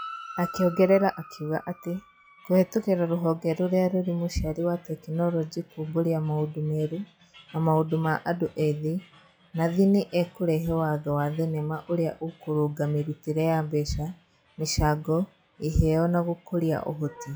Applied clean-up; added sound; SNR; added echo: classical method log-MMSE.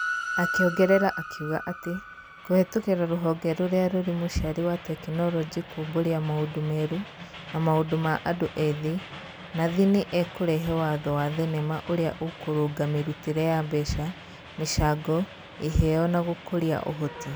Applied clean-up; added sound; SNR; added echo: none; Train; 12 dB; none.